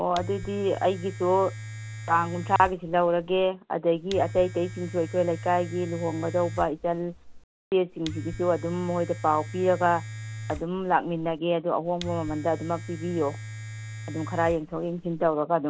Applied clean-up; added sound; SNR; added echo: none; Domestic sounds, home sounds; 12 dB; none.